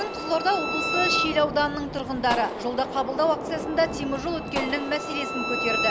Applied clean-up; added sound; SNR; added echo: none; Bowed string instrument + Gunshot, gunfire; 3 dB; none.